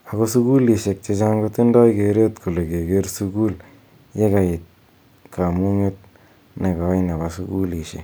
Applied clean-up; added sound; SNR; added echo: none; none; none; none.